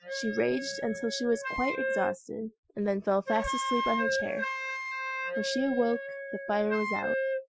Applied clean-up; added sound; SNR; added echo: classical method Wiener filter.